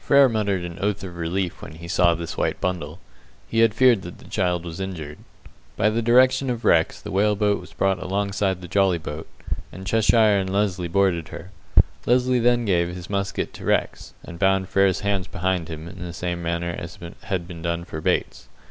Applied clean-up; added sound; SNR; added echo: none; none; none; none.